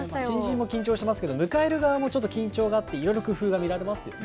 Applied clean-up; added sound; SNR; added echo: none; none; none; none.